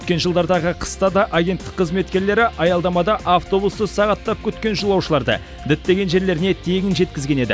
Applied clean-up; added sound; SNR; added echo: none; none; none; none.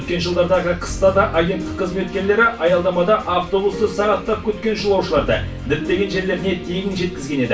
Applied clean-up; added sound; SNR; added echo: none; Piano; 14 dB; reverberation time 0.3 s.